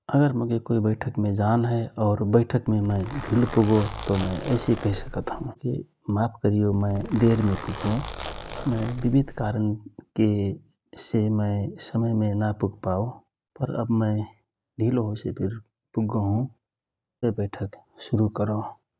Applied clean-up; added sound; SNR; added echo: none; Zipper (clothing); 11 dB; none.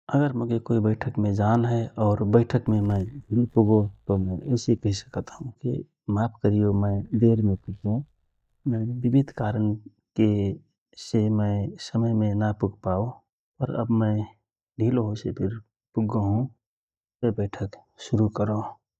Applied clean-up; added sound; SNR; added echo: neural mask model DeepFilterNet 3.